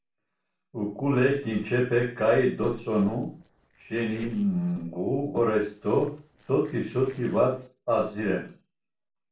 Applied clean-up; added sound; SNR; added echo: neural separator model SepFormer DNS4.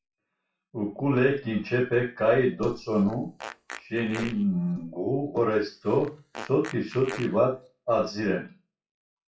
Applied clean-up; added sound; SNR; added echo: classical method WPE with log-MMSE.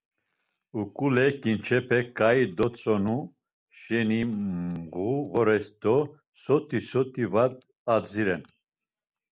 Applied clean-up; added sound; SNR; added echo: none; none; none; none.